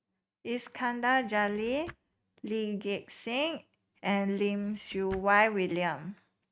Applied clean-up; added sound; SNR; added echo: neural mask model RNNoise.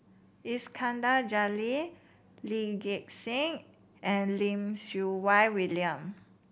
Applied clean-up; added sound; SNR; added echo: none; none; none; none.